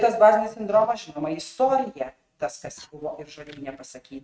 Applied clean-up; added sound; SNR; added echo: neural mask model RNNoise.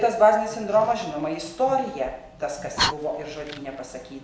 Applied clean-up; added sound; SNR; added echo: none; Fire; 10 dB; none.